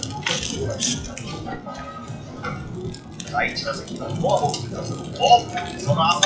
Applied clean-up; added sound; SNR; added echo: classical method WPE with log-MMSE.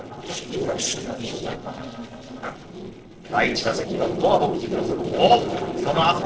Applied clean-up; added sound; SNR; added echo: neural separator model SepFormer DNS4.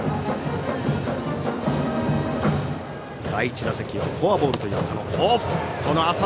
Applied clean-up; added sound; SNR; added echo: none; none; none; none.